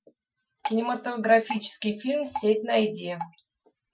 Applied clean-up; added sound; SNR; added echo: classical method Wiener filter.